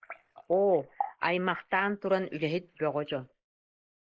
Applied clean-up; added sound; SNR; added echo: neural mask model Resemble Enhance denoiser.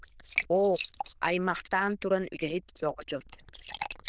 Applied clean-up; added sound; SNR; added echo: neural diffusion model UNIVERSE++.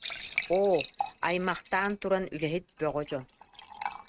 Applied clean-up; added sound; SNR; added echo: neural mask model RNNoise.